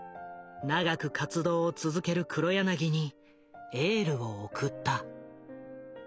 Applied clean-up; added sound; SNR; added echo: none; none; none; none.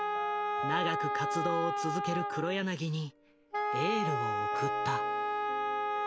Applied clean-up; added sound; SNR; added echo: none; Wind instrument, woodwind instrument; -3 dB; none.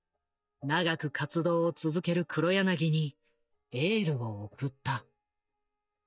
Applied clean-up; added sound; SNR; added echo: neural mask model DeepFilterNet 3.